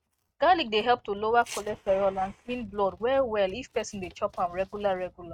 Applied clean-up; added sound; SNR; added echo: neural mask model RNNoise.